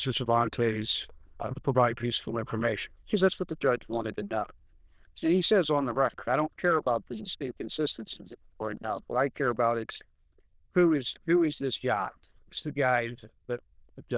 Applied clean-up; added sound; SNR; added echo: neural diffusion model UNIVERSE++.